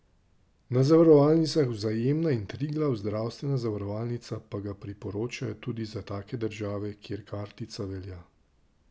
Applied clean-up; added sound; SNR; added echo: none; none; none; none.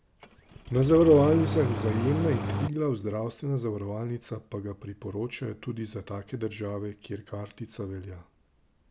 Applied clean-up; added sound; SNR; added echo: none; Engine starting; 3 dB; none.